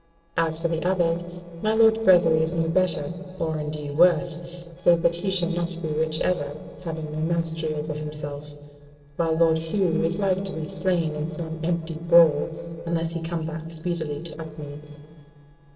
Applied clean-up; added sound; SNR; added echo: neural separator model SepFormer DNS4.